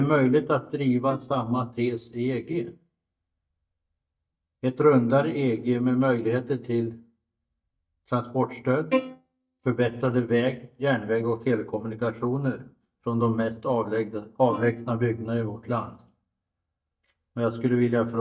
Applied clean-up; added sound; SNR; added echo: neural mask model DeepFilterNet 3.